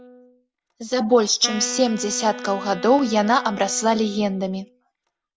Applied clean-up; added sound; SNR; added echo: none; Wind instrument, woodwind instrument; 15 dB; none.